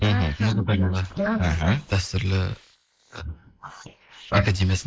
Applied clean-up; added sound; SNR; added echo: neural mask model Resemble Enhance denoiser.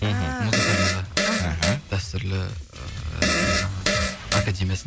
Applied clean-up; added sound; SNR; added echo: none; Fart; -1 dB; none.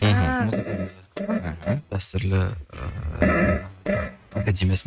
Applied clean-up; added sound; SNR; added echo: neural mask model RNNoise.